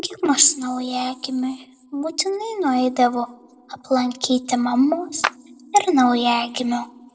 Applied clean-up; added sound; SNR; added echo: neural separator model SepFormer DNS4.